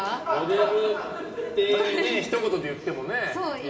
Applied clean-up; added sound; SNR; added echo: none; none; none; reverberation time 2.1 s.